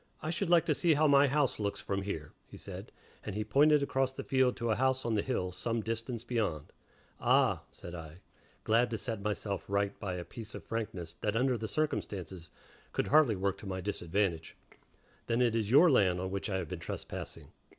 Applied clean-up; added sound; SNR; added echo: none; none; none; none.